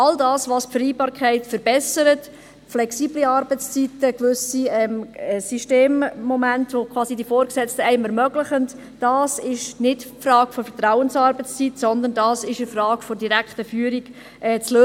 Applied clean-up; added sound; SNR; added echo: none; none; none; none.